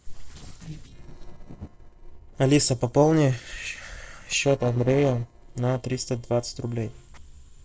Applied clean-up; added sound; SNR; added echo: neural separator model SepFormer DNS4.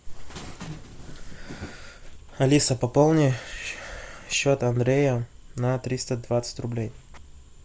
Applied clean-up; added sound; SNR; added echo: none; none; none; none.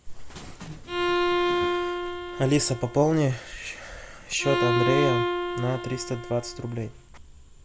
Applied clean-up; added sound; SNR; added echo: none; Bowed string instrument; 1 dB; none.